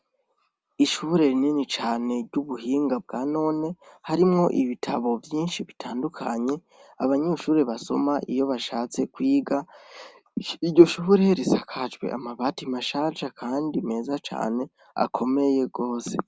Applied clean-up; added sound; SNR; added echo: none; none; none; none.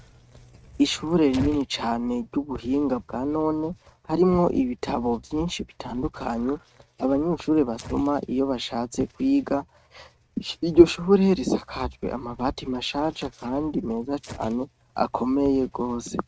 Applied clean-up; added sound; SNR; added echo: neural mask model RNNoise.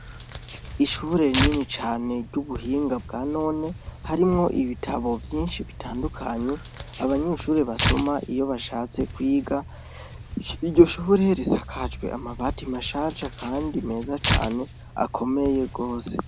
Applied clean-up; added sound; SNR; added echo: none; Tearing; 6 dB; none.